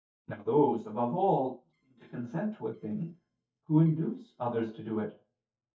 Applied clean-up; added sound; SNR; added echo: neural mask model DeepFilterNet 3.